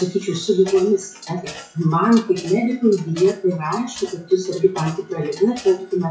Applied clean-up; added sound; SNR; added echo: classical method WPE with log-MMSE.